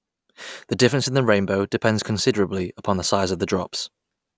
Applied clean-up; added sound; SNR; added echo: none; none; none; none.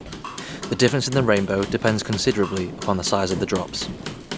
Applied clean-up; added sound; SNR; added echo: none; Hammer / Wood; 10 dB; none.